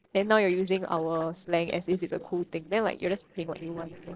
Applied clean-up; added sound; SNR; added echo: neural separator model SepFormer DNS4.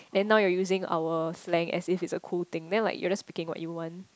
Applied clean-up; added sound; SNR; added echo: none; none; none; none.